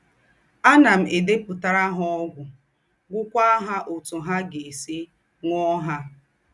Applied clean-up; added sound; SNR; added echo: none; none; none; none.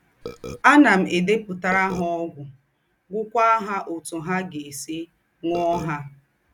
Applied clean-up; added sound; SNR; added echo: none; Burping, eructation; 12 dB; none.